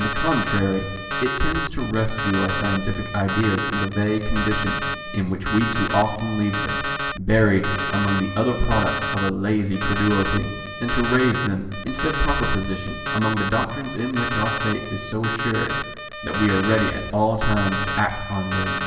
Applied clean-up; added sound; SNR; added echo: none; Alarm; 2 dB; reverberation time 1.1 s.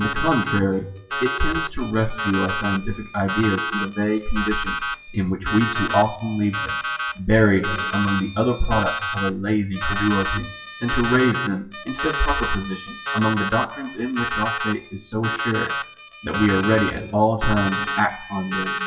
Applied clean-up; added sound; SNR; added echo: classical method WPE with log-MMSE.